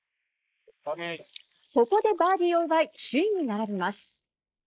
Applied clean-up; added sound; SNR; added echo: neural mask model Resemble Enhance denoiser.